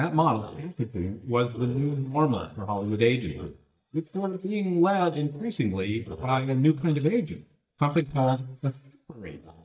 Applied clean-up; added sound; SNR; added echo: neural mask model DeepFilterNet 3.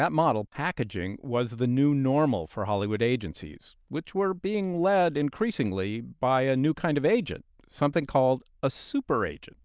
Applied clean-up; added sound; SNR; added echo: none; none; none; none.